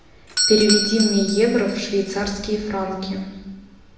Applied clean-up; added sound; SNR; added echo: none; Doorbell; 6 dB; reverberation time 1.1 s.